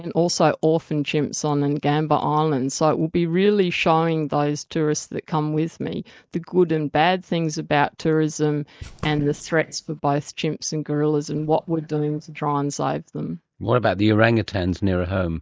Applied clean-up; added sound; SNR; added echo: neural mask model DeepFilterNet 3.